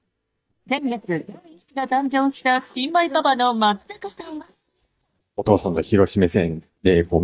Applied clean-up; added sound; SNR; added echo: neural mask model DeepFilterNet 3.